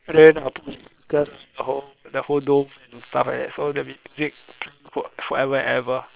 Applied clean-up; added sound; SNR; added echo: neural separator model SepFormer WHAM!.